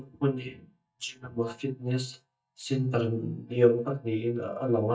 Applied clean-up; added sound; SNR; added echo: neural mask model DeepFilterNet 3.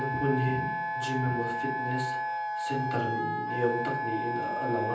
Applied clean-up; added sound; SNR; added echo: none; Wind instrument, woodwind instrument; 0 dB; reverberation time 0.6 s.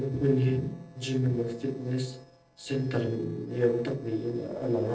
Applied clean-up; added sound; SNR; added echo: neural separator model SepFormer DNS4.